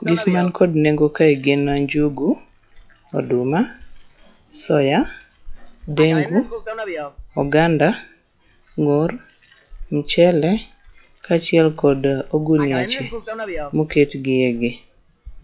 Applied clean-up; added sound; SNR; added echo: classical method log-MMSE.